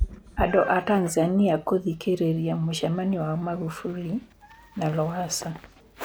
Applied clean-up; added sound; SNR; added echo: none; Meow; 13 dB; none.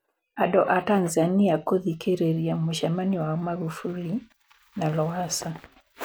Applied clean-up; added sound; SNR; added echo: none; none; none; none.